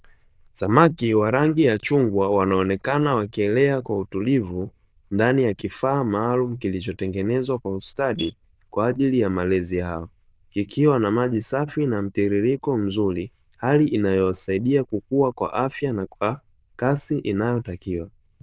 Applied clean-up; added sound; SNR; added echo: neural diffusion model UNIVERSE++.